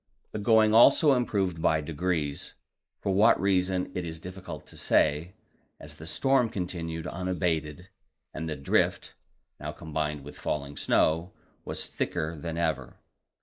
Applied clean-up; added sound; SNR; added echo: neural mask model Resemble Enhance denoiser.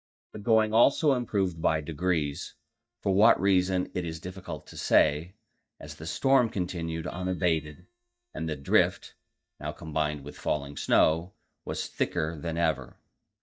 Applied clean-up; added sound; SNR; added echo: neural mask model DeepFilterNet 3.